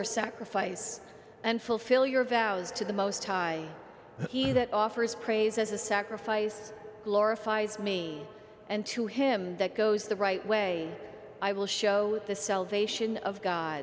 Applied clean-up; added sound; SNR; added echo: none; none; none; none.